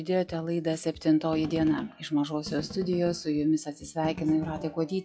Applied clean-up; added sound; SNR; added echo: classical method log-MMSE.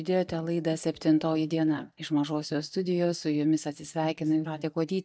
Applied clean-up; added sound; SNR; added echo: neural mask model DeepFilterNet 3.